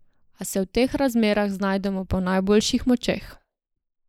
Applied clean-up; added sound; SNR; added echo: neural mask model Resemble Enhance denoiser.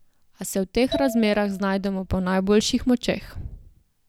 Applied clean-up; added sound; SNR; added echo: none; Marimba, xylophone; 13 dB; none.